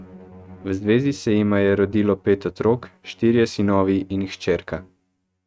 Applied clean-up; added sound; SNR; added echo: neural mask model RNNoise.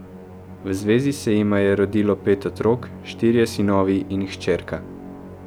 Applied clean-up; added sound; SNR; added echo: none; Musical instrument; 16 dB; none.